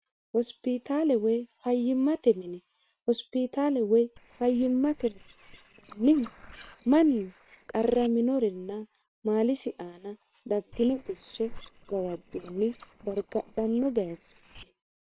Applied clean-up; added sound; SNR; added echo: neural separator model SepFormer WHAM!.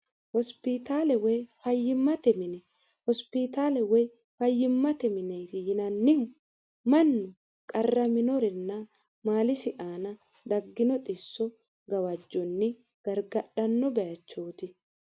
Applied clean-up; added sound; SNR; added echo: none; none; none; none.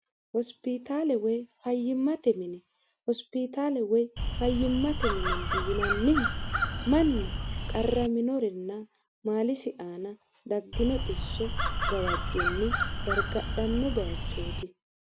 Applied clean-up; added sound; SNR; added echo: none; Crow; 0 dB; none.